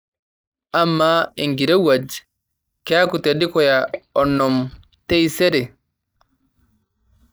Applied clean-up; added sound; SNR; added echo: neural mask model DeepFilterNet 3.